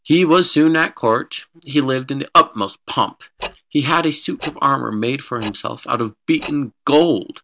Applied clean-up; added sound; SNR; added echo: neural mask model Resemble Enhance denoiser.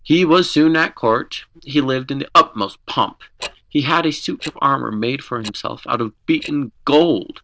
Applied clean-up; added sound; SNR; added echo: neural diffusion model UNIVERSE++.